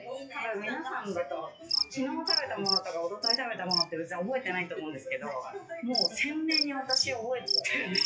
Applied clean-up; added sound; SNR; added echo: classical method WPE with log-MMSE.